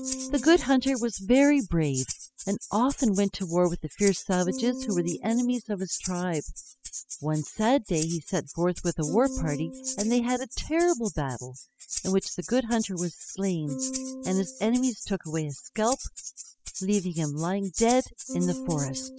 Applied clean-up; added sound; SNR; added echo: classical method spectral subtraction.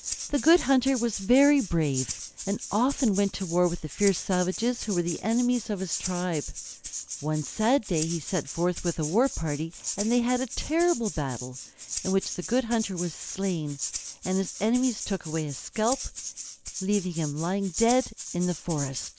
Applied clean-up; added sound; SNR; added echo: neural mask model Resemble Enhance denoiser.